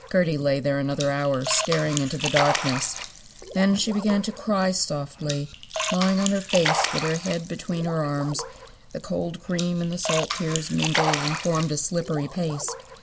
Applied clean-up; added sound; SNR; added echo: none; Splash, splatter; 6 dB; none.